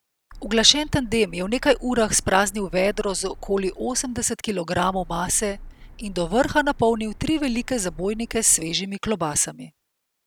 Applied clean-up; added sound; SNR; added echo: none; Car; 16 dB; none.